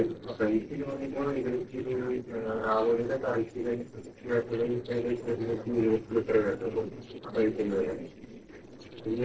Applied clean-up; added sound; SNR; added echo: neural separator model SepFormer DNS4.